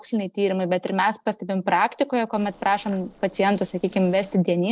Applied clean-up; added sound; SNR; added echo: neural separator model SepFormer DNS4.